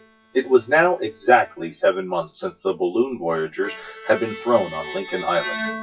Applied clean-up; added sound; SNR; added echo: classical method WPE with log-MMSE.